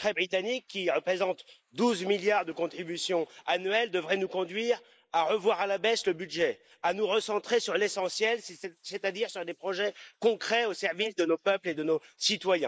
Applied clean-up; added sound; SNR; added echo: neural mask model Resemble Enhance denoiser.